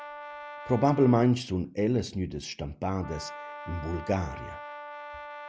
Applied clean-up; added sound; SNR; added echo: none; Brass instrument; 14 dB; none.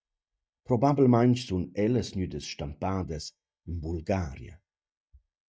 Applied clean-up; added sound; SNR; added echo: neural mask model DeepFilterNet 3.